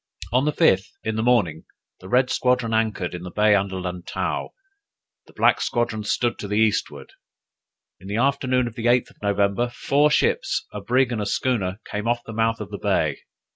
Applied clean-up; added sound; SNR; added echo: none; none; none; none.